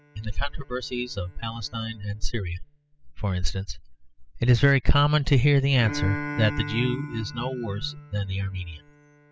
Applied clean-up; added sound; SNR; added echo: classical method spectral subtraction.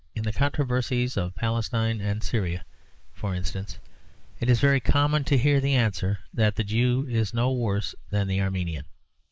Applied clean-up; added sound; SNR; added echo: neural mask model Resemble Enhance denoiser.